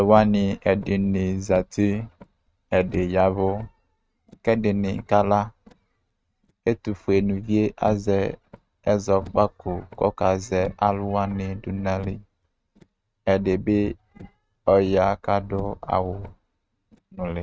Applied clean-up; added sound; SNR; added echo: neural mask model RNNoise.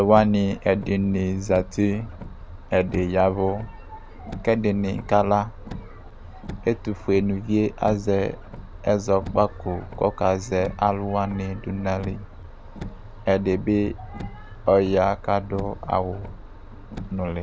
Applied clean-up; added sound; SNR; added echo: none; Car; 14 dB; none.